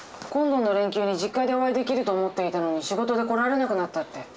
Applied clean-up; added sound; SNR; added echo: none; none; none; none.